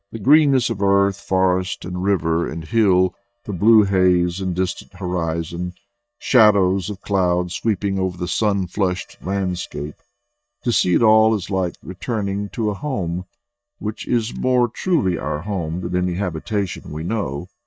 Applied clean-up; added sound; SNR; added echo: neural mask model DeepFilterNet 3.